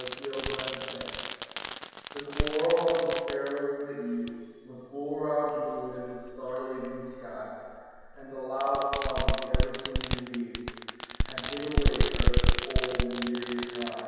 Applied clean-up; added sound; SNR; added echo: none; Fireworks; -2 dB; reverberation time 1.9 s.